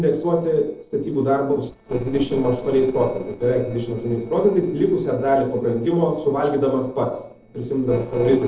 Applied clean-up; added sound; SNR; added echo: neural separator model SepFormer DNS4.